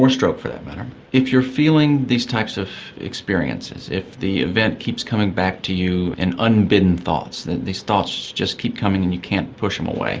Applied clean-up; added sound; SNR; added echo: none; none; none; none.